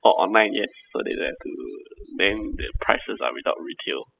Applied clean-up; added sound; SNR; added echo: classical method spectral subtraction.